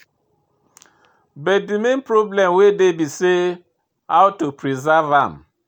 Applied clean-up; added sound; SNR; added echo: none; none; none; none.